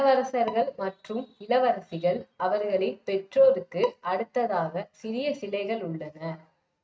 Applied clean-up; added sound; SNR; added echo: neural mask model RNNoise.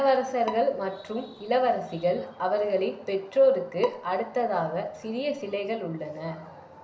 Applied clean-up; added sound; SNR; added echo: none; Bowed string instrument; 17 dB; none.